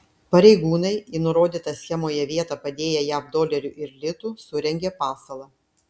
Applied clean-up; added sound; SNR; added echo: none; none; none; none.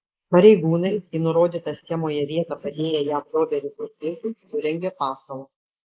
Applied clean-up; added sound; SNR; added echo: neural mask model Resemble Enhance denoiser.